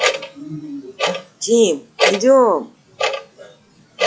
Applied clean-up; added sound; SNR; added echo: classical method log-MMSE.